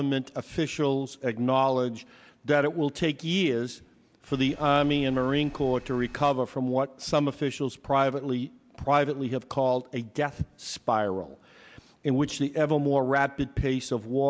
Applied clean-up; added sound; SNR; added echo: none; Engine; 20 dB; none.